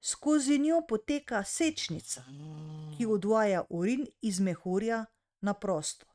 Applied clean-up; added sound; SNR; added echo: neural mask model RNNoise.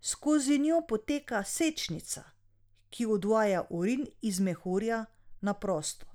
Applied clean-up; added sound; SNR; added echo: none; none; none; none.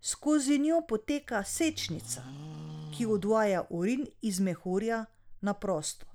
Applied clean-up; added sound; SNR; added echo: none; Livestock, farm animals, working animals; 16 dB; none.